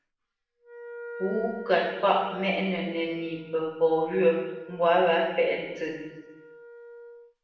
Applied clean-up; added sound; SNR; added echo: none; Wind instrument, woodwind instrument; 17 dB; reverberation time 1.1 s.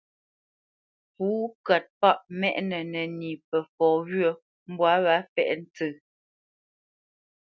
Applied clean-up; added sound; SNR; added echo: none; none; none; none.